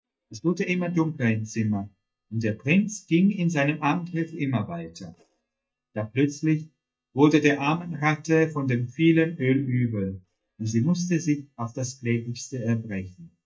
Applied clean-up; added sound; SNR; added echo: neural mask model DeepFilterNet 3.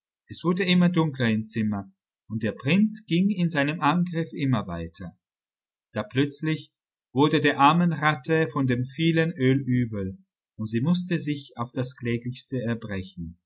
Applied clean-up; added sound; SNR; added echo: none; none; none; none.